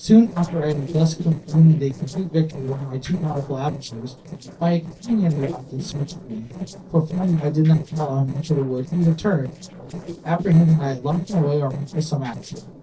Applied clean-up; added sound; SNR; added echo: neural separator model SepFormer DNS4.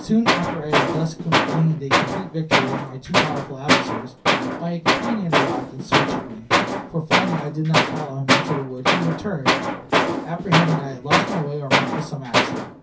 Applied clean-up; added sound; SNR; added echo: none; Tools; -4 dB; reverberation time 0.3 s.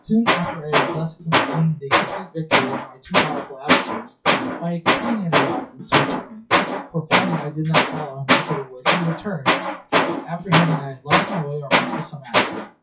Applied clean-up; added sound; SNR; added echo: classical method WPE with log-MMSE.